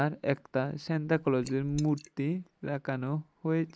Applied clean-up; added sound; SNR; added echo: neural mask model Resemble Enhance denoiser.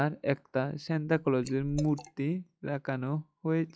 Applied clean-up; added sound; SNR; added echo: classical method log-MMSE.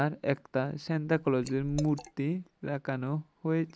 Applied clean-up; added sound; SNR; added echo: none; Liquid; 20 dB; none.